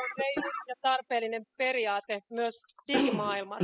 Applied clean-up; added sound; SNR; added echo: classical method spectral subtraction.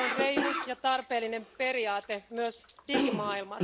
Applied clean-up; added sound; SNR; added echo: none; Cough; 2 dB; none.